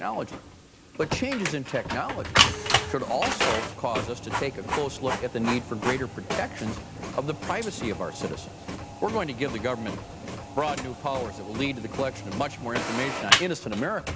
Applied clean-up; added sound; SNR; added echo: none; Printer; 0 dB; none.